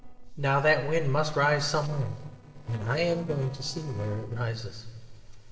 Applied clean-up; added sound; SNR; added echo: neural separator model SepFormer DNS4.